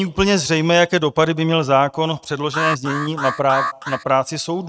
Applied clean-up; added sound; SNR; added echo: neural mask model RNNoise.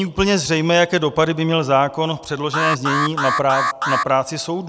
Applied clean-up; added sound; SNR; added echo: none; Alarm; 2 dB; none.